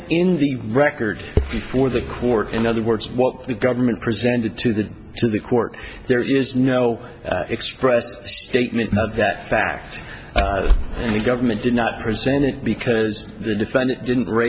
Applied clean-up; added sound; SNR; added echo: none; none; none; none.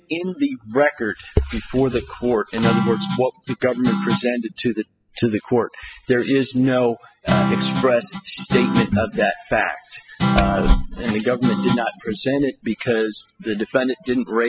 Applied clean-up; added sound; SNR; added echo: classical method spectral subtraction.